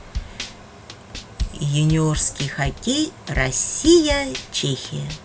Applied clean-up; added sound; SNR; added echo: none; Drum kit; 10 dB; none.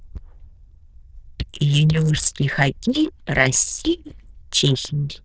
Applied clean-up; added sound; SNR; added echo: neural diffusion model UNIVERSE++.